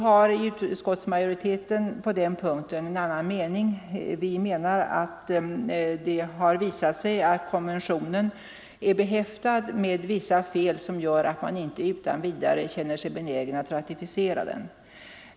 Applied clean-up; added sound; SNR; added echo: none; none; none; none.